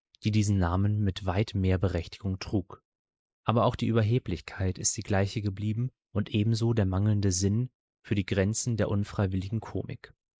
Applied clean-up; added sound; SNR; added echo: neural mask model Resemble Enhance denoiser.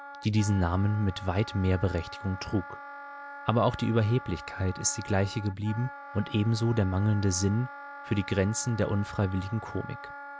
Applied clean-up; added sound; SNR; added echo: none; Wind instrument, woodwind instrument; 14 dB; none.